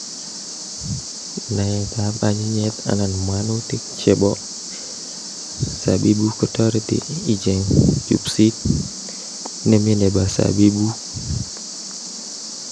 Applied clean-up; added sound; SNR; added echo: none; Cricket; 11 dB; none.